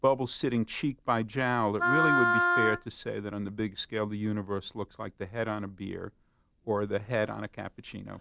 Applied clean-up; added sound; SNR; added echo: none; Wind instrument, woodwind instrument; -3 dB; none.